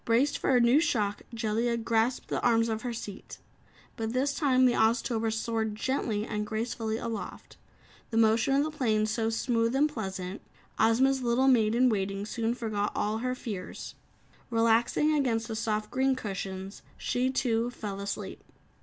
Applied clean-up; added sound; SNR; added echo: none; none; none; none.